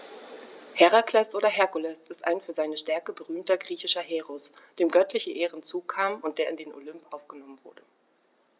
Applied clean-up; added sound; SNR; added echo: none; none; none; none.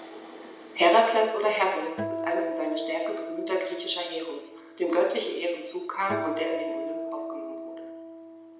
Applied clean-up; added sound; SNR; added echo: none; Acoustic guitar; 8 dB; reverberation time 1.0 s.